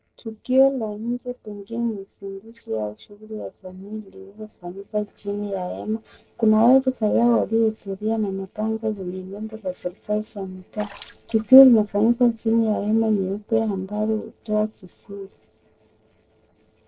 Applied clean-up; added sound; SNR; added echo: neural separator model SepFormer DNS4.